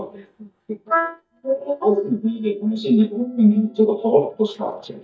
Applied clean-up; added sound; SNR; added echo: neural mask model DeepFilterNet 3.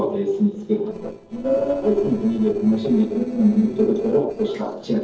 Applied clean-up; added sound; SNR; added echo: neural separator model SepFormer DNS4.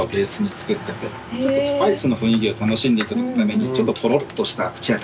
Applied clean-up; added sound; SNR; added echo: none; none; none; none.